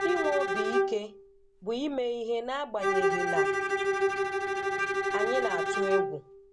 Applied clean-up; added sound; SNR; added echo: none; Bowed string instrument; -4 dB; none.